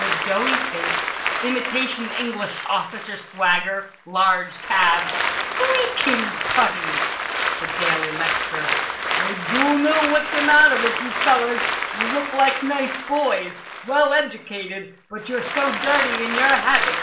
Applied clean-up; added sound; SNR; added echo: none; Applause; 2 dB; reverberation time 0.4 s.